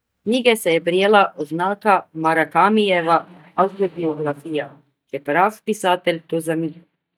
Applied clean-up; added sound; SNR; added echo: neural mask model DeepFilterNet 3.